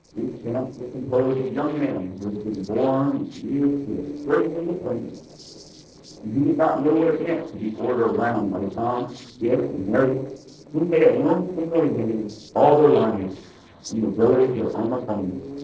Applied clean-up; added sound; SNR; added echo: neural separator model SepFormer DNS4.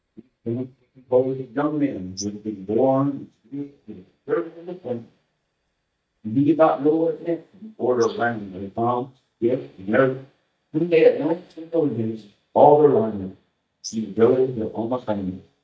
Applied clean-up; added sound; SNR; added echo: neural mask model DeepFilterNet 3.